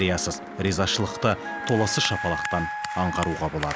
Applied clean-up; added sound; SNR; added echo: none; Wind instrument, woodwind instrument; 7 dB; none.